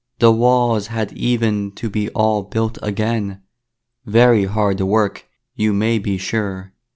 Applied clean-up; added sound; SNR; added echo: none; none; none; none.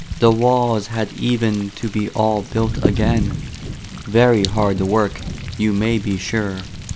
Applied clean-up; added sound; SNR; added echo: none; Thunder; 8 dB; none.